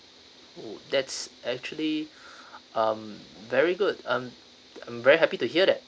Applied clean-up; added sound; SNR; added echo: none; none; none; none.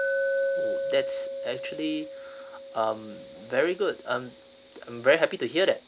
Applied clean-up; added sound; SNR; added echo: none; Glass; 4 dB; none.